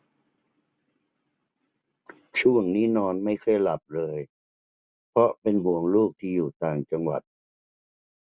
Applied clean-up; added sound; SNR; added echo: none; none; none; none.